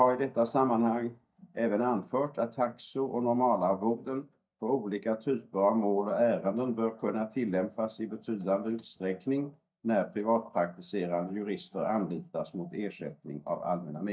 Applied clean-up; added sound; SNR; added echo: neural mask model DeepFilterNet 3.